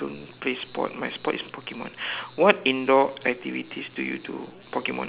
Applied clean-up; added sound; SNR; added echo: none; none; none; none.